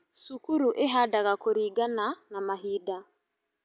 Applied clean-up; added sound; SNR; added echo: none; none; none; none.